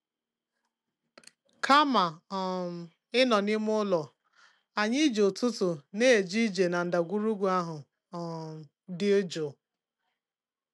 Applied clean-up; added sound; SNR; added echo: none; none; none; none.